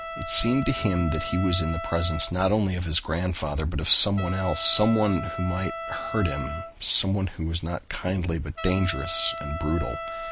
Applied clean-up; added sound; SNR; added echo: none; Trumpet; 10 dB; none.